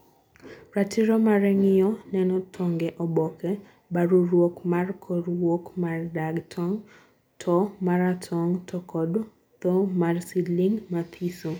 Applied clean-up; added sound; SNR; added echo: none; none; none; none.